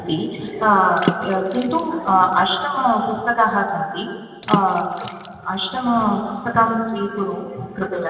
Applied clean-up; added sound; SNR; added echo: none; Water / Splash, splatter; 11 dB; reverberation time 2.5 s.